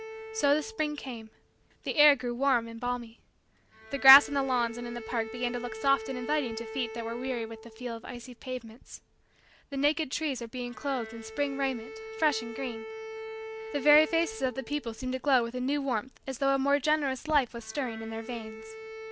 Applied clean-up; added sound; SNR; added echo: none; Bowed string instrument; 13 dB; none.